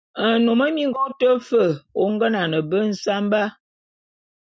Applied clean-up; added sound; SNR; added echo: none; none; none; none.